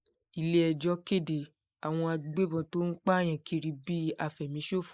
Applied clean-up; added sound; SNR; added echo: neural mask model Resemble Enhance denoiser.